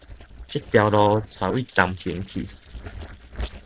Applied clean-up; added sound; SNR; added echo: neural separator model SepFormer DNS4.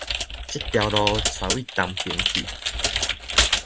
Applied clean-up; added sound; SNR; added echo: none; Computer keyboard; -3 dB; none.